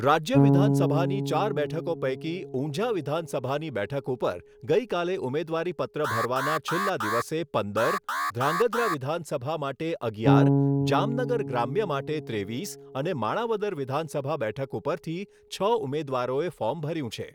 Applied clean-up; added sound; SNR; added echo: none; Alarm + Bass guitar; 1 dB; none.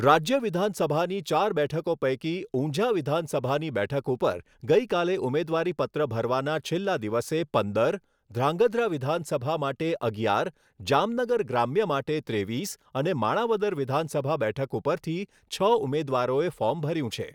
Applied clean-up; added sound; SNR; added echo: none; none; none; none.